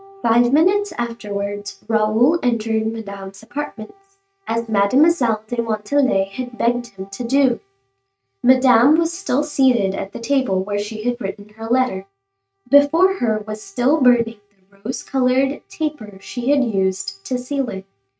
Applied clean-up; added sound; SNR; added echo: neural mask model RNNoise.